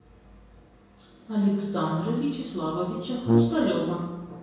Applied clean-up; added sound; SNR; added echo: none; Brass instrument; -4 dB; reverberation time 1.0 s.